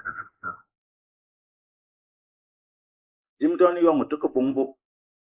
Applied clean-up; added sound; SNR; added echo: neural mask model Resemble Enhance denoiser.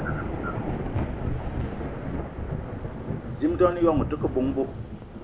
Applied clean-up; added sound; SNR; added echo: none; Thunder / Rain; 1 dB; none.